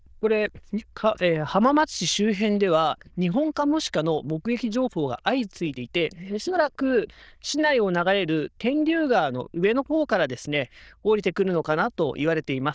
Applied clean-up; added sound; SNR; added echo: neural diffusion model UNIVERSE++.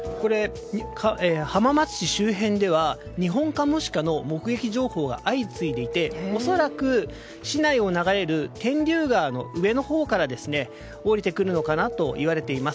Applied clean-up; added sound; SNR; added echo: none; Keyboard (musical); 16 dB; none.